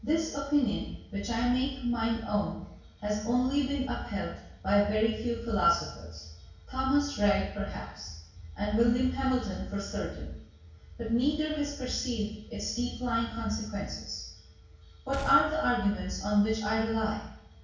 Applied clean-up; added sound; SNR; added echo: none; Gunshot, gunfire; 12 dB; reverberation time 0.6 s.